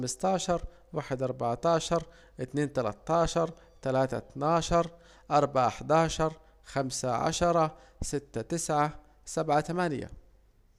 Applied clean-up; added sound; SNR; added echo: none; none; none; none.